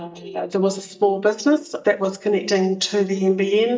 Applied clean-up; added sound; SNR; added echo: neural mask model DeepFilterNet 3.